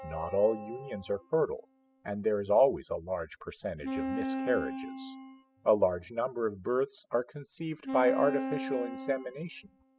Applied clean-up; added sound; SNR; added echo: classical method spectral subtraction.